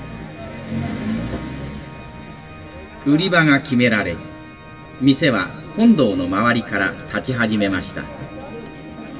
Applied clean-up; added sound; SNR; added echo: none; Organ; 18 dB; reverberation time 2.1 s.